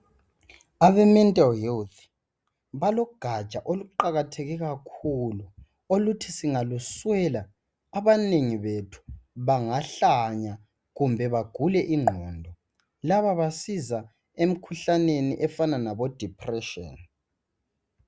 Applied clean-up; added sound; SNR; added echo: none; none; none; none.